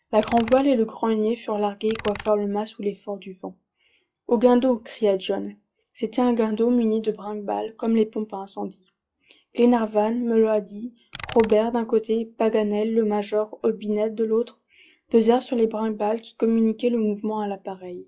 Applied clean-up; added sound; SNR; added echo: classical method log-MMSE.